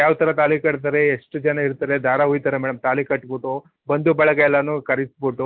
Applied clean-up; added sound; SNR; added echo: none; none; none; none.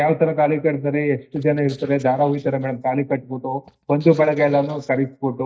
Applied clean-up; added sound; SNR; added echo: neural mask model DeepFilterNet 3.